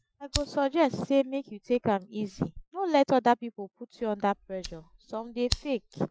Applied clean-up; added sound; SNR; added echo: classical method Wiener filter.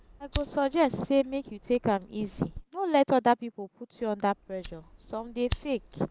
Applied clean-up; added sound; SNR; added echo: none; Fire; 12 dB; none.